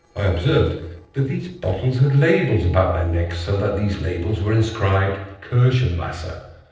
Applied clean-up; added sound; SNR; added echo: neural separator model SepFormer DNS4.